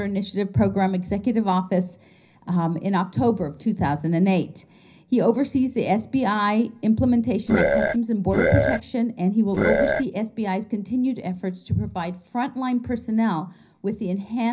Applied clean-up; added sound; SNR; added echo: none; Burping, eructation; -3 dB; reverberation time 0.5 s.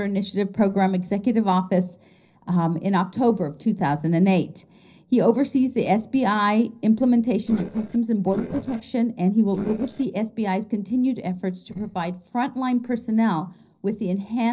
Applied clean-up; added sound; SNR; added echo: neural separator model SepFormer DNS4.